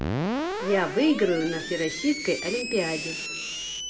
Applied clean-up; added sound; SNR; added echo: none; Screech; 5 dB; reverberation time 2.2 s.